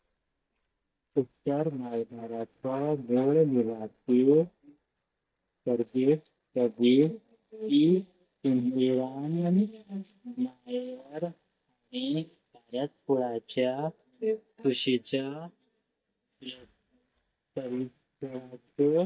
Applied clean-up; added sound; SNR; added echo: neural mask model DeepFilterNet 3.